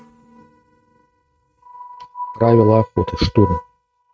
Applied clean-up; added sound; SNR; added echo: neural mask model RNNoise.